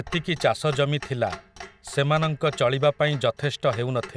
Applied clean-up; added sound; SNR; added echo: none; Clock; 17 dB; none.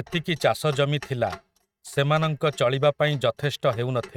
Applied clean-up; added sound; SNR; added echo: neural mask model RNNoise.